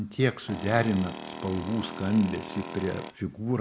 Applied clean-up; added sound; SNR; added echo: none; Tools; 10 dB; none.